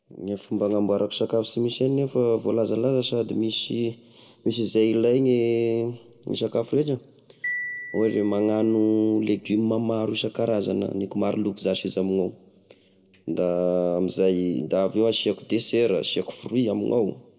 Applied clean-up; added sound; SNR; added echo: none; Marimba, xylophone; 15 dB; reverberation time 1.2 s.